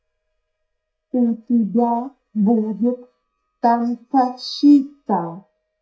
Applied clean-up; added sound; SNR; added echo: neural mask model DeepFilterNet 3.